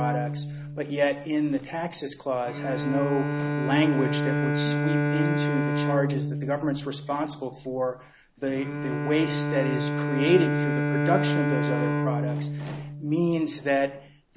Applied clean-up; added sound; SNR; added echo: none; Bowed string instrument; 0 dB; none.